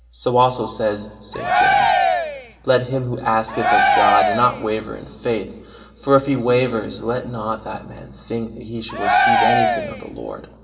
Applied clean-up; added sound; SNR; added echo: none; Cheering; -4 dB; reverberation time 2.9 s.